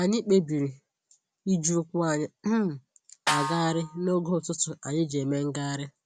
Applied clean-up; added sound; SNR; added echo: none; Snare drum; 6 dB; none.